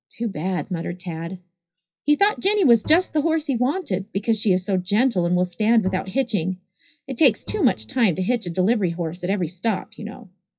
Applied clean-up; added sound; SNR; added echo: classical method WPE with log-MMSE.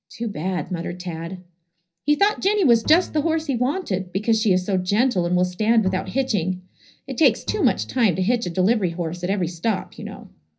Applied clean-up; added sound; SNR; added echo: none; Bowed string instrument; 17 dB; reverberation time 0.5 s.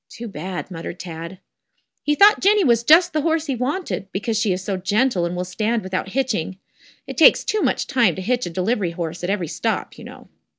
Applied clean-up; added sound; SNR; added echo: none; none; none; none.